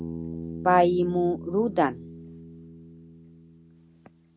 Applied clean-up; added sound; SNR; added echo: none; Bass guitar; 11 dB; none.